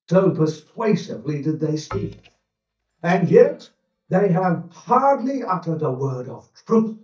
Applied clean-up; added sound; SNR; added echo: neural mask model DeepFilterNet 3.